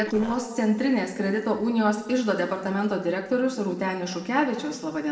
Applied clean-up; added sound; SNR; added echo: neural separator model SepFormer DNS4.